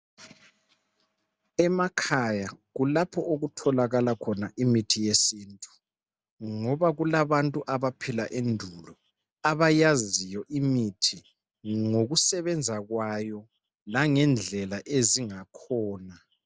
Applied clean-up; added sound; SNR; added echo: none; none; none; none.